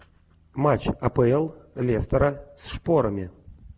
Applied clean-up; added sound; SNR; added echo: none; none; none; none.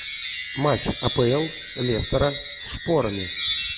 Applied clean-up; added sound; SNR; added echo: none; Wind chime; 6 dB; none.